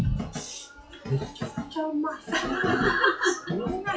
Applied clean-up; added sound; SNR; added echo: classical method WPE with log-MMSE.